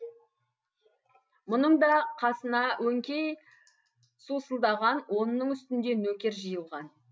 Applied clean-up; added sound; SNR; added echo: none; none; none; none.